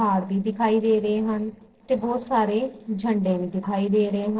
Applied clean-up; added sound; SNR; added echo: neural separator model SepFormer DNS4.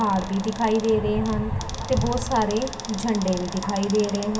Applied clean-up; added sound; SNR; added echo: none; Cupboard open or close; 16 dB; reverberation time 2.4 s.